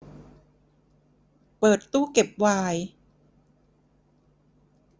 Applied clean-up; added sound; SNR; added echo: none; none; none; none.